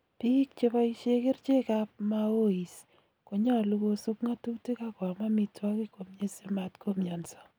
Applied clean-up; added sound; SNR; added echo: none; none; none; none.